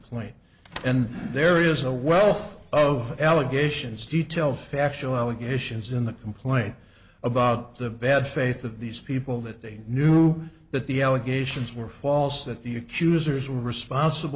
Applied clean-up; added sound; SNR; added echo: none; none; none; none.